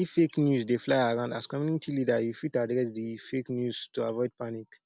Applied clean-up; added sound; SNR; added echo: none; none; none; none.